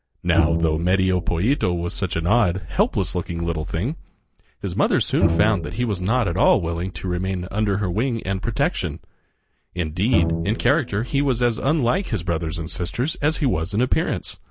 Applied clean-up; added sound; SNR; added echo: none; Bowed string instrument; 6 dB; none.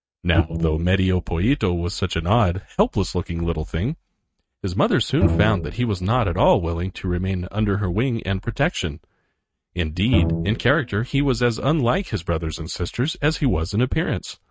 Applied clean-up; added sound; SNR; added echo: neural mask model RNNoise.